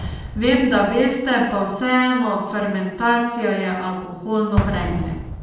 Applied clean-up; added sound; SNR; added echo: none; Explosion; 10 dB; reverberation time 0.7 s.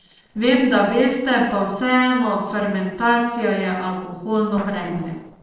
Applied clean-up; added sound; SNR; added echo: neural separator model SepFormer DNS4.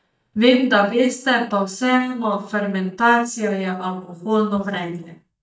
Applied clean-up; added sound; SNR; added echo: neural mask model DeepFilterNet 3.